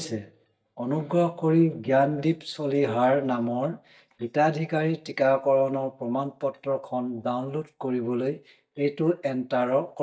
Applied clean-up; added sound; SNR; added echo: neural mask model DeepFilterNet 3.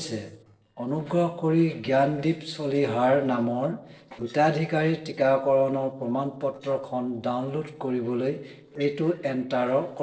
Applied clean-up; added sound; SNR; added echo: neural separator model SepFormer DNS4.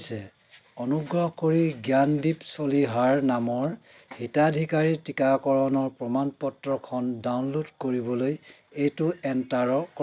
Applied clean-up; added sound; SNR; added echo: none; none; none; none.